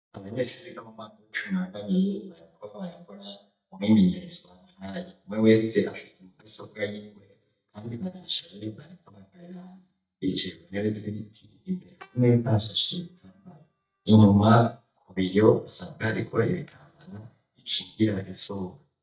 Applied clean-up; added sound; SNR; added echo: neural mask model DeepFilterNet 3.